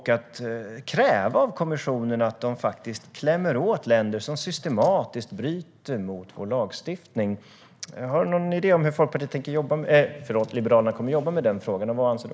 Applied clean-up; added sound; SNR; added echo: none; none; none; none.